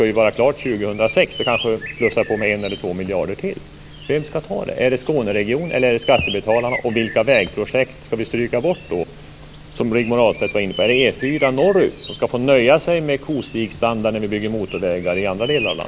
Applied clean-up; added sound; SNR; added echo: none; Bird; 14 dB; none.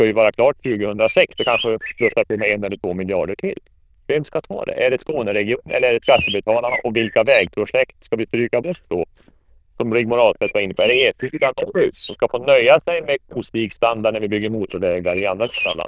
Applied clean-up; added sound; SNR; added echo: neural diffusion model UNIVERSE++.